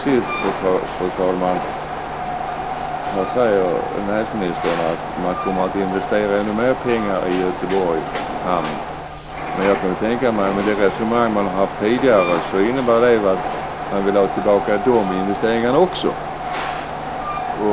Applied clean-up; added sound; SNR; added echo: none; Train; 6 dB; none.